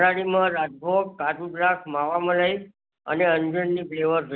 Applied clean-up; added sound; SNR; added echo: none; none; none; none.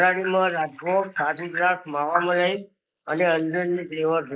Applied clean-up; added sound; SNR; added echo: neural mask model Resemble Enhance denoiser.